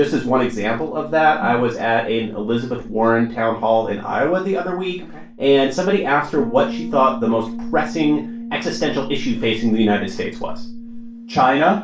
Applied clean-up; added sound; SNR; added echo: none; Bass guitar; 13 dB; reverberation time 0.3 s.